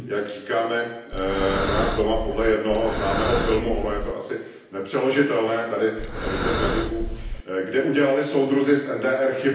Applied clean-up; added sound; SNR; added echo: none; Breathing; 3 dB; reverberation time 0.9 s.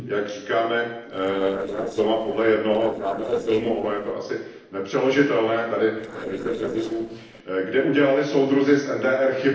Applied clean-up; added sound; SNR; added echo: neural separator model SepFormer DNS4.